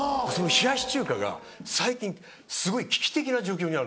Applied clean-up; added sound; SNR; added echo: none; none; none; none.